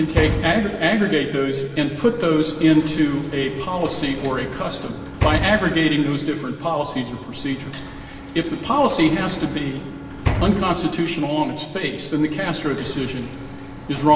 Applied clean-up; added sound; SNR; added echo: none; Sliding door / Slam; 9 dB; reverberation time 1.9 s.